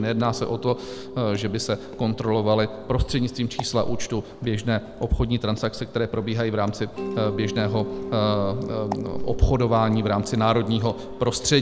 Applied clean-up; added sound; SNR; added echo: none; Walk, footsteps + Mallet percussion; 10 dB; none.